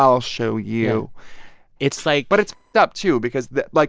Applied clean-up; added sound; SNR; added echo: neural separator model SepFormer DNS4.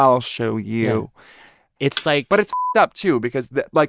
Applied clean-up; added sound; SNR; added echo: neural mask model RNNoise.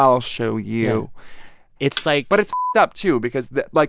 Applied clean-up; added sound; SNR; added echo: none; Thump, thud; 16 dB; none.